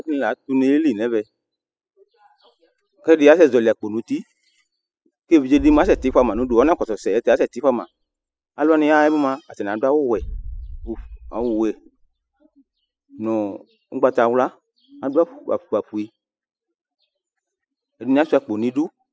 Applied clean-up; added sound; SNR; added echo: classical method spectral subtraction.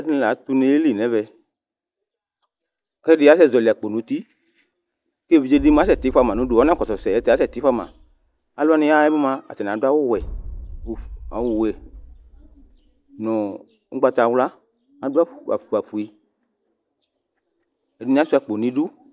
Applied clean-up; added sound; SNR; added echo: neural mask model DeepFilterNet 3.